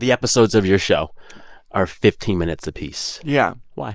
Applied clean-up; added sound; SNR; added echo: neural mask model Resemble Enhance denoiser.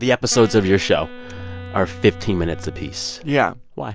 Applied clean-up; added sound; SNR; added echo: none; Wind instrument, woodwind instrument + Bowed string instrument; 16 dB; none.